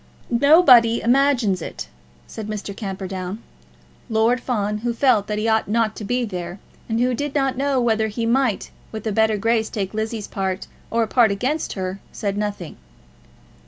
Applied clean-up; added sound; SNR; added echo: none; none; none; none.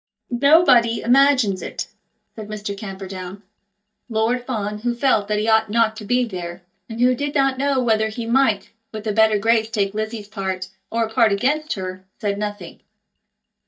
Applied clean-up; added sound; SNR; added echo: neural mask model DeepFilterNet 3.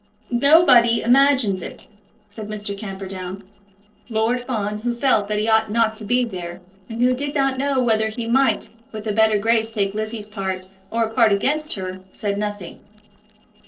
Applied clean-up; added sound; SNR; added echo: neural separator model SepFormer DNS4.